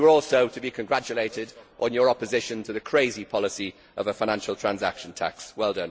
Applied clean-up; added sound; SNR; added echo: none; none; none; none.